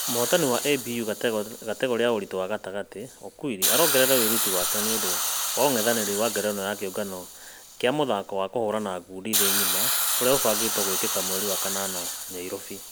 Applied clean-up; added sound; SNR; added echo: none; Hiss; 1 dB; none.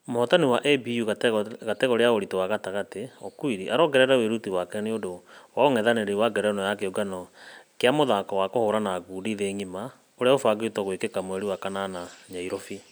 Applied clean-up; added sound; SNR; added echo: none; none; none; none.